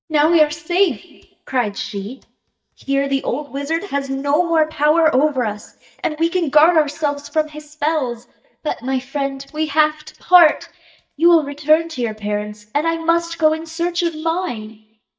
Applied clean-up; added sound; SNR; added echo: neural mask model DeepFilterNet 3.